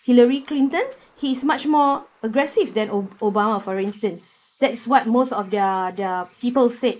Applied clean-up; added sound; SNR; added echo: neural mask model Resemble Enhance denoiser.